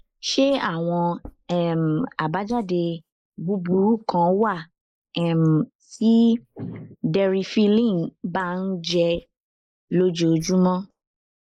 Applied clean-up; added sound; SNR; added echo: neural mask model Resemble Enhance denoiser.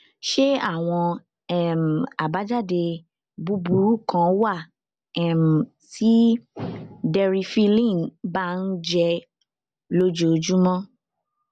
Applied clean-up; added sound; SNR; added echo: none; none; none; none.